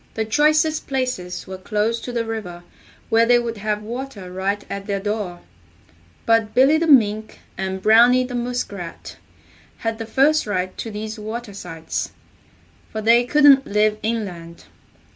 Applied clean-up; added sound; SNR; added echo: none; none; none; none.